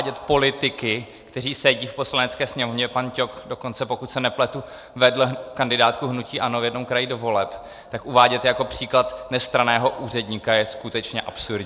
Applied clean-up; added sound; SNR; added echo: none; none; none; none.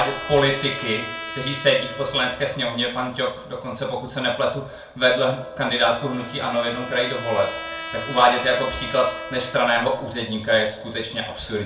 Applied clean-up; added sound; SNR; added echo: none; Trumpet; 13 dB; reverberation time 0.4 s.